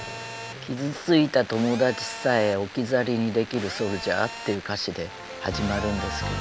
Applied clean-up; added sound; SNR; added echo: none; Telephone; 13 dB; none.